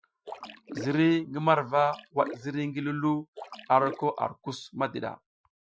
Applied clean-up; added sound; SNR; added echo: classical method Wiener filter.